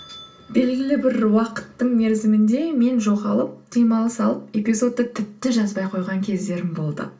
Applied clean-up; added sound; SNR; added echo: none; none; none; reverberation time 0.2 s.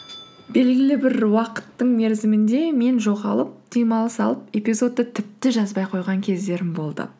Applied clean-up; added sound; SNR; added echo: none; none; none; none.